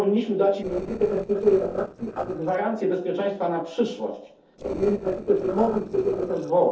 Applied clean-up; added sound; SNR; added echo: neural separator model SepFormer DNS4.